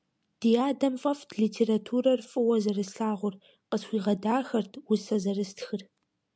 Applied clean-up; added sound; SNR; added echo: none; none; none; none.